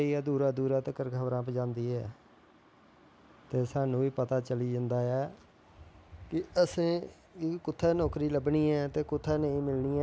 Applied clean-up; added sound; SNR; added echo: none; none; none; none.